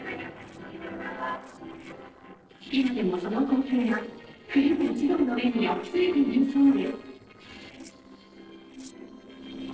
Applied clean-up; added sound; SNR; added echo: neural separator model SepFormer DNS4.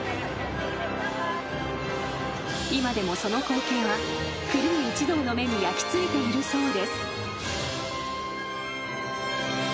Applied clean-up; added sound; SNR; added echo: none; none; none; none.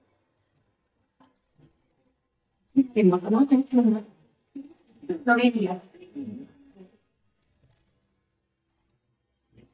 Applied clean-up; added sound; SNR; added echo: neural mask model DeepFilterNet 3.